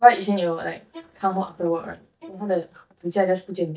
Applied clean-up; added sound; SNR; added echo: neural mask model DeepFilterNet 3.